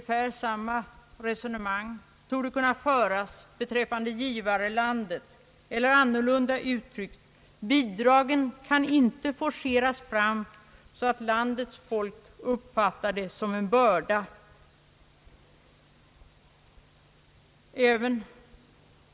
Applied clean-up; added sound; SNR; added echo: none; none; none; none.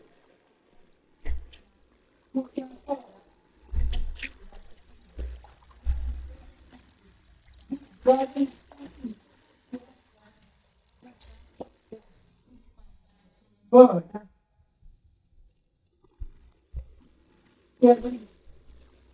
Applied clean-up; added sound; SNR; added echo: neural mask model DeepFilterNet 3.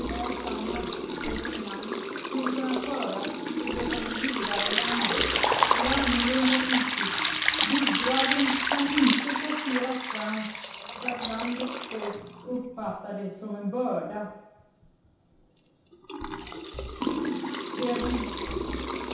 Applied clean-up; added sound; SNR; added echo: none; Liquid; -1 dB; reverberation time 0.8 s.